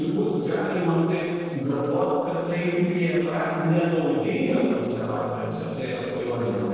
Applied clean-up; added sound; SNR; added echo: neural separator model SepFormer DNS4.